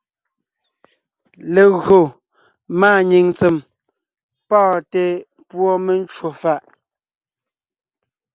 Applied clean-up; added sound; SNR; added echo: none; none; none; none.